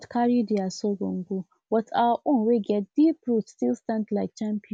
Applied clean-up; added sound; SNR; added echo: none; none; none; none.